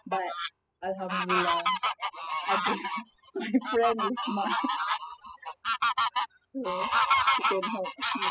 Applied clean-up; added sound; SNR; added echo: classical method spectral subtraction.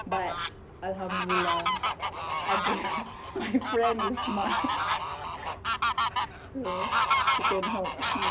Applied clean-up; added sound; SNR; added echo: none; Fowl; -4 dB; none.